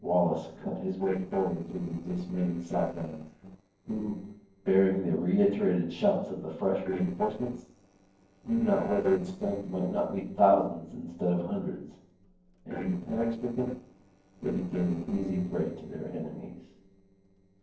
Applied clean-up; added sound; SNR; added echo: neural separator model SepFormer DNS4.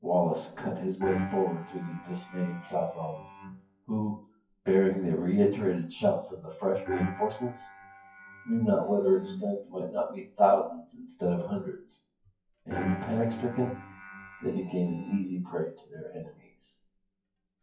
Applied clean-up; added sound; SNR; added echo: classical method WPE with log-MMSE.